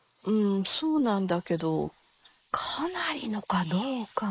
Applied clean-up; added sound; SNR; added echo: neural mask model Resemble Enhance denoiser.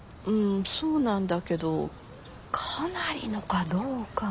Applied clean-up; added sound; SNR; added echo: none; none; none; none.